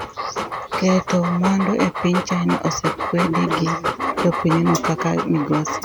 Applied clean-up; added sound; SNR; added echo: none; Dog; 5 dB; none.